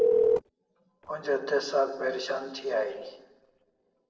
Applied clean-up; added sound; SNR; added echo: neural separator model SepFormer DNS4.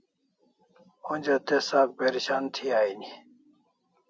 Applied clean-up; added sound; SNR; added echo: none; none; none; none.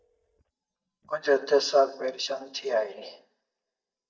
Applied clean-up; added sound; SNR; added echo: neural mask model DeepFilterNet 3.